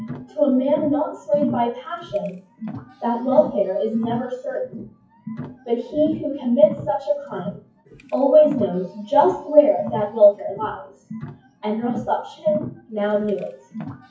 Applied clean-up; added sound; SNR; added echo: classical method WPE with log-MMSE.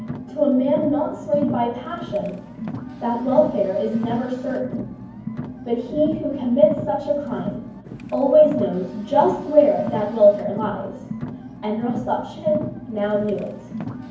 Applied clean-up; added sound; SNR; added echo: none; Car; 10 dB; reverberation time 0.9 s.